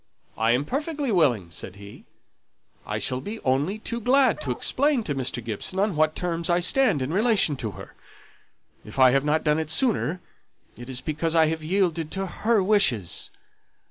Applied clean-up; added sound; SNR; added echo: none; Bark; 16 dB; none.